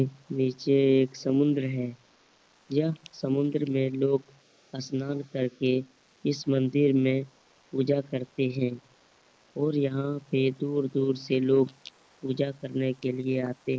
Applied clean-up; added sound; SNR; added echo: neural mask model Resemble Enhance denoiser.